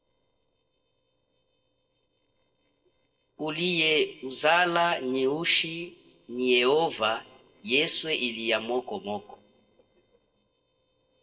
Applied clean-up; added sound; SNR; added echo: neural separator model SepFormer DNS4.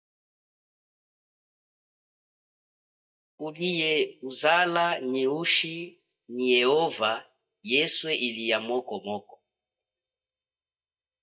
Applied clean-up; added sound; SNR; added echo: neural mask model DeepFilterNet 3.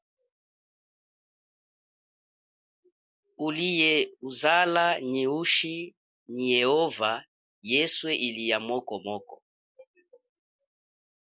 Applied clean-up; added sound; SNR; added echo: none; none; none; none.